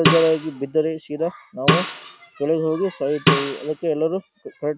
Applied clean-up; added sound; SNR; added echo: none; Snare drum; 2 dB; none.